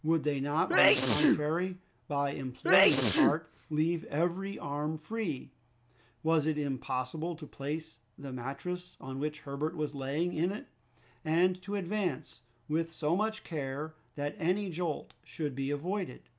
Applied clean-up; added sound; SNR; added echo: none; Sneeze; -4 dB; none.